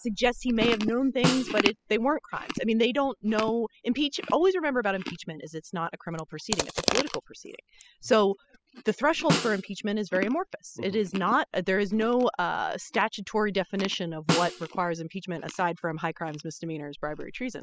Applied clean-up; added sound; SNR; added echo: classical method spectral subtraction.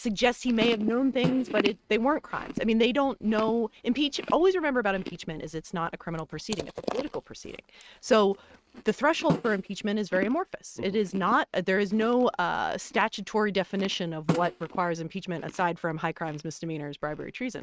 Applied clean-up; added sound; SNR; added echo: neural mask model RNNoise.